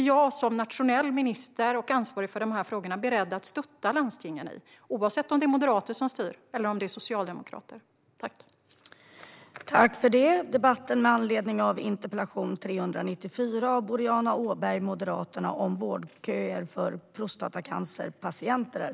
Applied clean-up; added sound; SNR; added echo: none; none; none; none.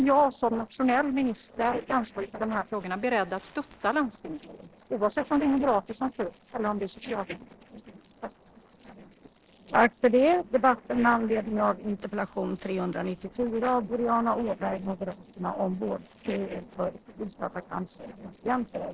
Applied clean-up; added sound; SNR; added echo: neural separator model SepFormer DNS4.